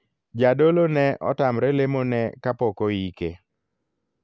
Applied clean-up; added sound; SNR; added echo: none; none; none; none.